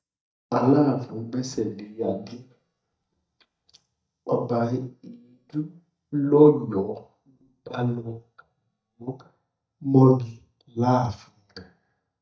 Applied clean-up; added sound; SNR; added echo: neural mask model DeepFilterNet 3.